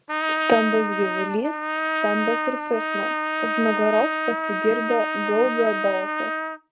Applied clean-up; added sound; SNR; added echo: neural mask model RNNoise.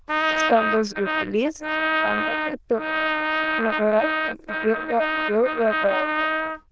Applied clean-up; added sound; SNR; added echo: neural diffusion model UNIVERSE++.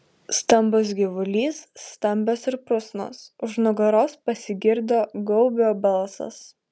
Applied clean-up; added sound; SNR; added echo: none; none; none; none.